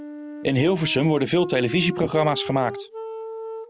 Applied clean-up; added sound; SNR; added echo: none; Wind instrument, woodwind instrument; 11 dB; none.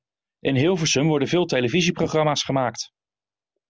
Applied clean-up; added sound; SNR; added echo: none; none; none; none.